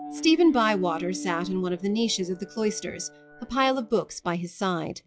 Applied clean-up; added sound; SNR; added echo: classical method log-MMSE.